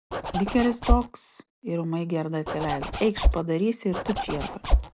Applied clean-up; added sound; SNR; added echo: none; Zipper (clothing); -2 dB; none.